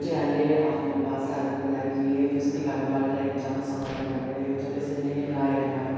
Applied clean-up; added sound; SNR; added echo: none; Explosion; 20 dB; reverberation time 2.2 s.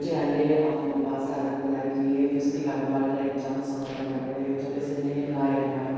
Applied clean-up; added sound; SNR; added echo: neural separator model SepFormer DNS4.